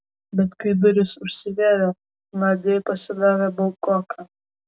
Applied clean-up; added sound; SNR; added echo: none; none; none; none.